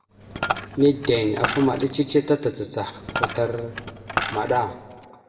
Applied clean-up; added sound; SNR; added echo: none; Coin (dropping); 6 dB; reverberation time 1.2 s.